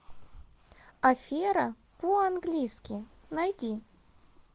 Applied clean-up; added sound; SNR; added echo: none; none; none; none.